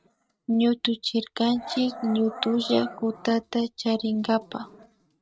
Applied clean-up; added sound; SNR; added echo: neural mask model RNNoise.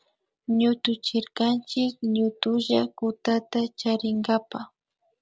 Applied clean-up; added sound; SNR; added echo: none; none; none; none.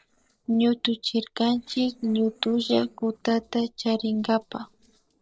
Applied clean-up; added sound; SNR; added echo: neural separator model SepFormer DNS4.